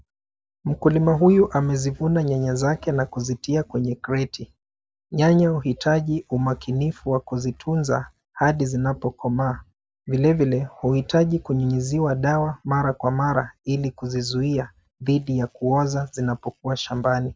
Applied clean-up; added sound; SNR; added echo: none; none; none; none.